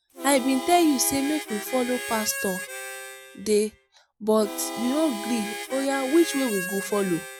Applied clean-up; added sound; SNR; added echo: none; Harmonica; 9 dB; none.